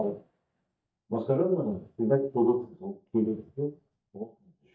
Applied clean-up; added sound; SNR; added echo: neural mask model DeepFilterNet 3.